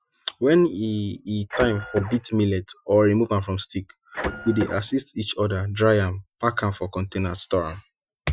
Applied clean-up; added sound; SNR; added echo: classical method Wiener filter.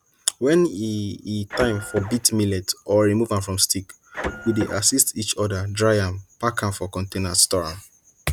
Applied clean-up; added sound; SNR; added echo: none; Printer; 10 dB; none.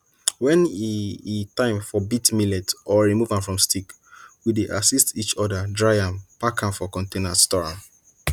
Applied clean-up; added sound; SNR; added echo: none; none; none; none.